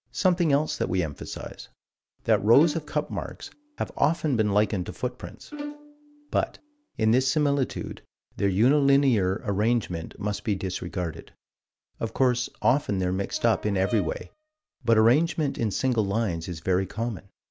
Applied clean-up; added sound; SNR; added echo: none; Bowed string instrument + Brass instrument; 15 dB; none.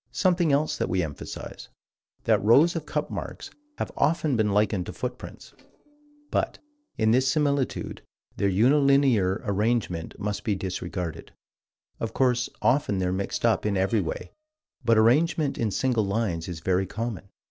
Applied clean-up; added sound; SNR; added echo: neural separator model SepFormer DNS4.